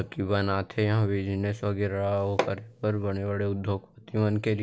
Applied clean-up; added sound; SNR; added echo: none; Hammer; 7 dB; none.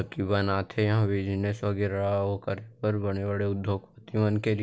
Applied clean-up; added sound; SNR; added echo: none; none; none; none.